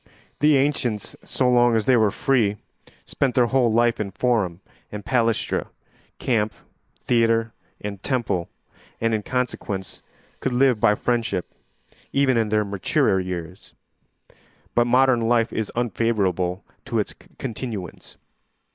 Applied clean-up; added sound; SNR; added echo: neural mask model Resemble Enhance denoiser.